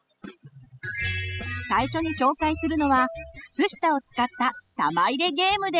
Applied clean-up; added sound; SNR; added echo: classical method spectral subtraction.